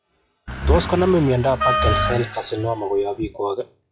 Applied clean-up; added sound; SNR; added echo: classical method log-MMSE.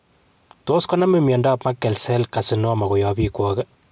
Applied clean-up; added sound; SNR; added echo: none; none; none; none.